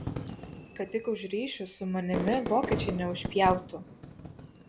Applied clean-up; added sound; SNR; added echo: none; Fireworks; 6 dB; none.